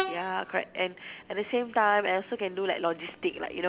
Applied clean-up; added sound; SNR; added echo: none; Train; 13 dB; none.